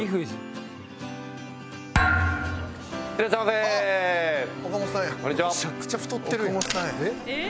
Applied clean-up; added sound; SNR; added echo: none; Thump, thud; -1 dB; none.